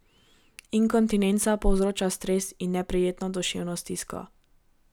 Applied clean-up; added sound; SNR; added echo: none; none; none; none.